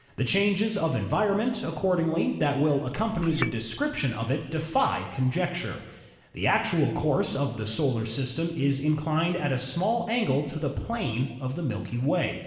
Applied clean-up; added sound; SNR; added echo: none; Chink, clink; 11 dB; reverberation time 1.4 s.